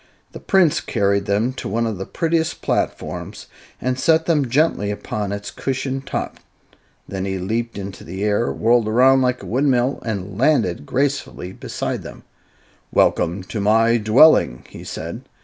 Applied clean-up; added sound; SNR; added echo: none; none; none; none.